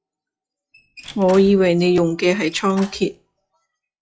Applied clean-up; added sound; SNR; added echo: classical method log-MMSE.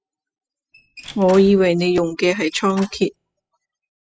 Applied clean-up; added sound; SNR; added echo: classical method spectral subtraction.